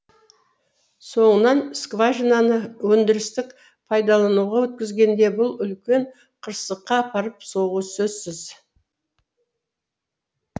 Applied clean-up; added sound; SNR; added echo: none; none; none; none.